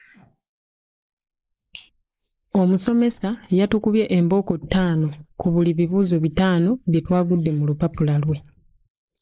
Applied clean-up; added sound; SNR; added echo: neural mask model Resemble Enhance denoiser.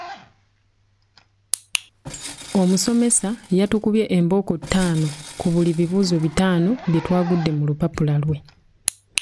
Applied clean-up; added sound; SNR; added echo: none; Tools + Zipper (clothing); 18 dB; none.